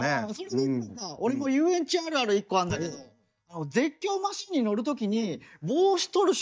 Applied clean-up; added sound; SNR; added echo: neural mask model DeepFilterNet 3.